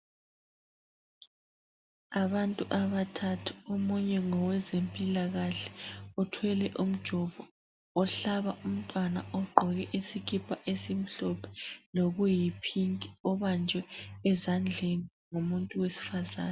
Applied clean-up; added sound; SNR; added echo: none; none; none; none.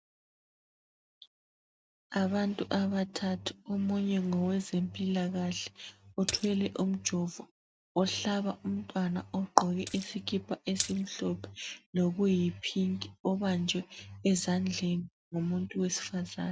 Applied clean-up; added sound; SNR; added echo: neural mask model RNNoise.